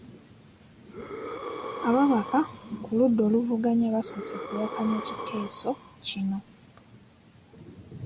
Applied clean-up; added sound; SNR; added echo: none; Breathing; 10 dB; none.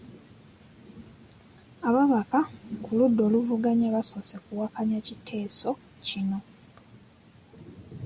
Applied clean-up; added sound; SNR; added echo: none; none; none; none.